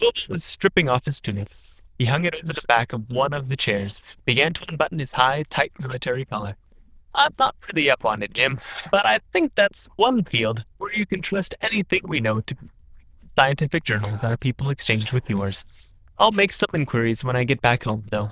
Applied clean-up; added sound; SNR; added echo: neural diffusion model UNIVERSE++.